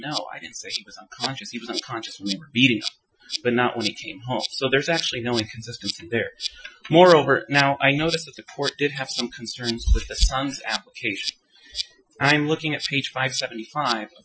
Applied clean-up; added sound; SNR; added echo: classical method Wiener filter.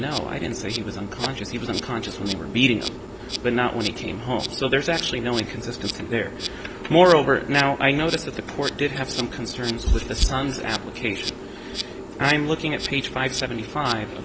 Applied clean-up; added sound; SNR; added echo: none; Insect; 9 dB; none.